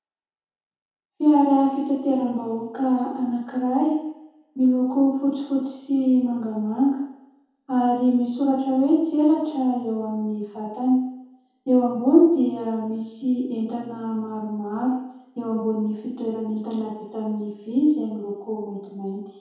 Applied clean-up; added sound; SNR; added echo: none; none; none; reverberation time 0.8 s.